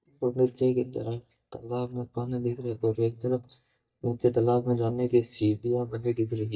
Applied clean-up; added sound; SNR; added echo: neural mask model DeepFilterNet 3.